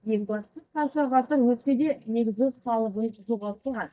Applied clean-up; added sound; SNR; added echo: neural mask model DeepFilterNet 3.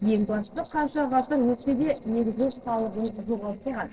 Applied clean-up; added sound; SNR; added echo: neural separator model SepFormer DNS4.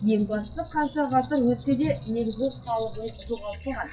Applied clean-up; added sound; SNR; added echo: classical method WPE with log-MMSE.